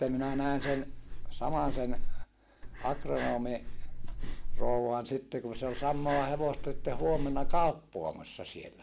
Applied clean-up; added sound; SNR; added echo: none; Breathing; -3 dB; none.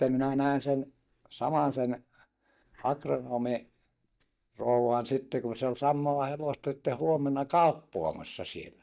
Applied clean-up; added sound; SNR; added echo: neural mask model DeepFilterNet 3.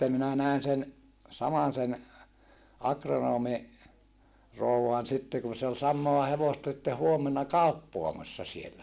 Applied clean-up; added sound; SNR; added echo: none; none; none; none.